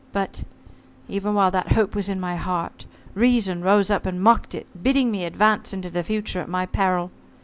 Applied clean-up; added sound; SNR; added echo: none; none; none; none.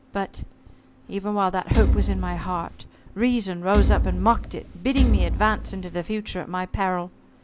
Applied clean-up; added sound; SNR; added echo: none; Thump, thud; -3 dB; none.